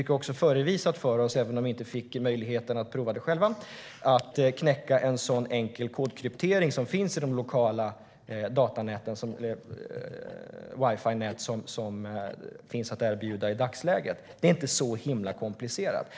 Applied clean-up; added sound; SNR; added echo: neural separator model SepFormer DNS4.